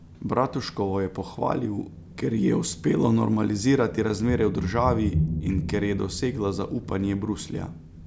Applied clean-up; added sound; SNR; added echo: none; Thunder; 8 dB; none.